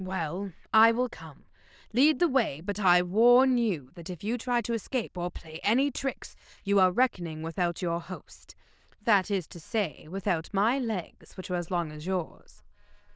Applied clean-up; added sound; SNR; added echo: neural diffusion model UNIVERSE++.